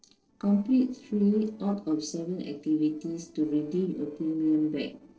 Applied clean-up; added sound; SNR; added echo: neural separator model SepFormer DNS4.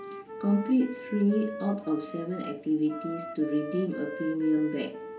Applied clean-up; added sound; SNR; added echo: none; Wind instrument, woodwind instrument; 12 dB; reverberation time 0.2 s.